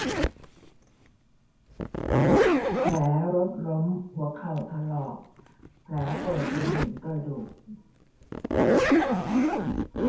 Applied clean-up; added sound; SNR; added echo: none; Zipper (clothing); -4 dB; reverberation time 0.6 s.